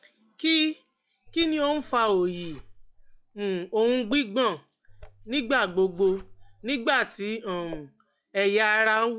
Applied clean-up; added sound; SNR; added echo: classical method log-MMSE.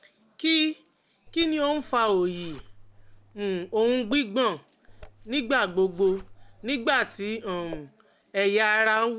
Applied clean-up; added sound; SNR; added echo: none; Zipper (clothing); 19 dB; none.